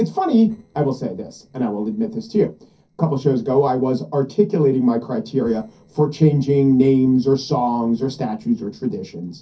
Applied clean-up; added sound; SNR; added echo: neural separator model SepFormer DNS4.